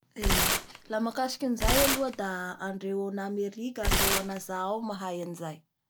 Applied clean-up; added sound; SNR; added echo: none; Tearing; -3 dB; none.